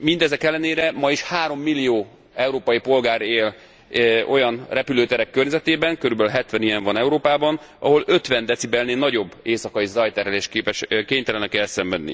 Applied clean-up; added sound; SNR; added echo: none; none; none; none.